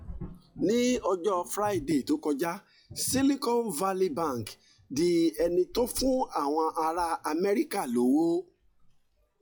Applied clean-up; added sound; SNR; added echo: classical method log-MMSE.